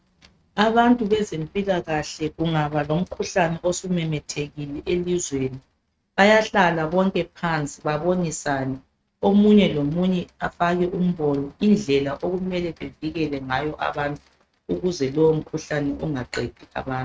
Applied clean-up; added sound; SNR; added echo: neural mask model RNNoise.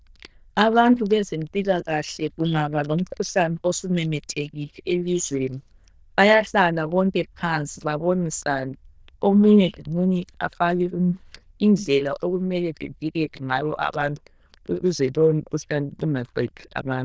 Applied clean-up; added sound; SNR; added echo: neural diffusion model UNIVERSE++.